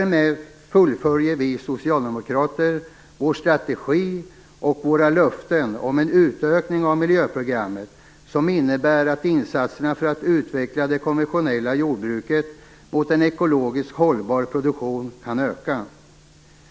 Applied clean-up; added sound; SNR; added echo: none; none; none; none.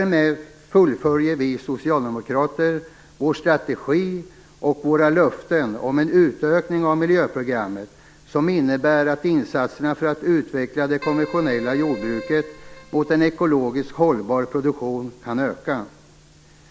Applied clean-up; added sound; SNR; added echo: none; Keyboard (musical); 15 dB; none.